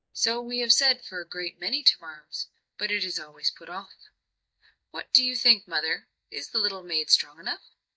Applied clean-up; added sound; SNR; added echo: neural mask model DeepFilterNet 3.